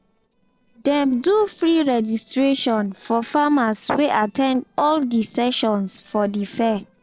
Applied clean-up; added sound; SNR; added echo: neural separator model SepFormer DNS4.